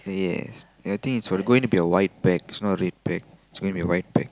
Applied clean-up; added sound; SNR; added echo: none; none; none; none.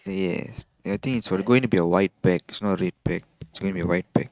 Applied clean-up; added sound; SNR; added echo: neural mask model RNNoise.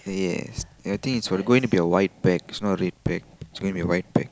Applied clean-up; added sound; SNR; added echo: none; Raindrop / Drip; 18 dB; none.